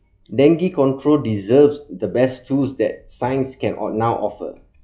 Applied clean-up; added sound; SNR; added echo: classical method log-MMSE.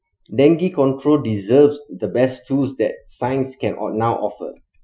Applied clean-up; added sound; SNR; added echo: classical method Wiener filter.